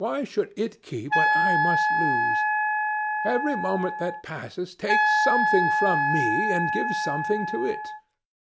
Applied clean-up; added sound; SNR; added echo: none; Wind instrument, woodwind instrument; -5 dB; none.